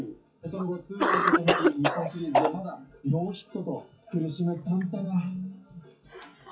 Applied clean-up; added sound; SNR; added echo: classical method WPE with log-MMSE.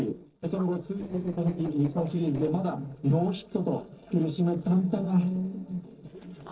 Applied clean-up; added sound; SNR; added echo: neural separator model SepFormer DNS4.